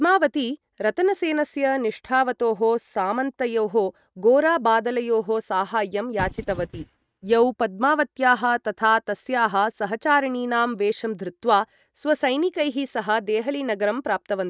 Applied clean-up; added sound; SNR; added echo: neural mask model RNNoise.